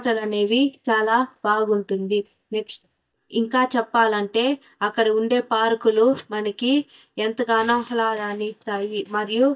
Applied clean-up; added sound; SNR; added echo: neural mask model DeepFilterNet 3.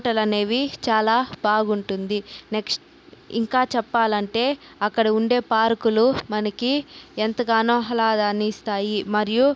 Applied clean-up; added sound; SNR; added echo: none; none; none; none.